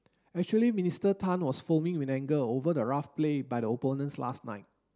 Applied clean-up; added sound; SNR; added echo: none; none; none; none.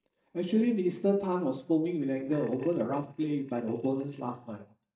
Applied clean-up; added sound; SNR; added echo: neural mask model DeepFilterNet 3.